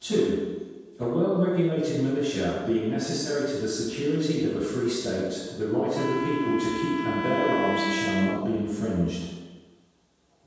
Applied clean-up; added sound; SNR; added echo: none; Wind instrument, woodwind instrument; 5 dB; reverberation time 1.2 s.